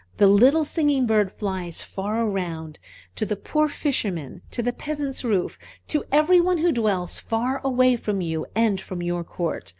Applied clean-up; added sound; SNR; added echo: none; none; none; none.